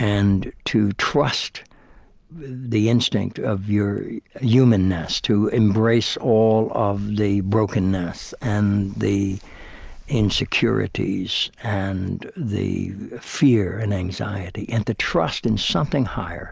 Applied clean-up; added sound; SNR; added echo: neural mask model Resemble Enhance denoiser.